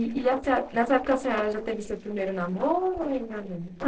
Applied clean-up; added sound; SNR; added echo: neural separator model SepFormer DNS4.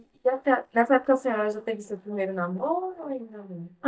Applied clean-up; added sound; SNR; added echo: neural mask model DeepFilterNet 3.